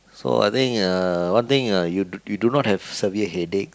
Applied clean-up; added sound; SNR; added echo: none; none; none; none.